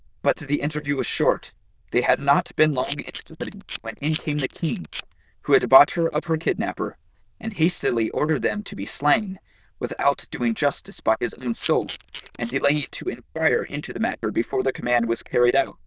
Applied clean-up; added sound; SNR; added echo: neural diffusion model UNIVERSE++.